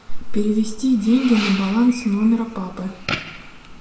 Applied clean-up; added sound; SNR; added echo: none; Fireworks; 14 dB; reverberation time 0.6 s.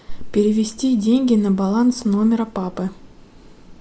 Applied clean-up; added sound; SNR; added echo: none; none; none; none.